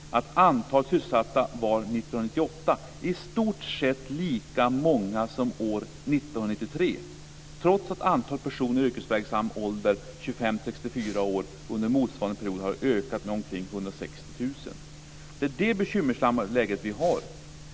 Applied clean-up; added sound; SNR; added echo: none; Breathing; 19 dB; none.